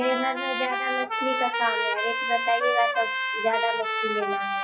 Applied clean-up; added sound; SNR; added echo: classical method WPE with log-MMSE.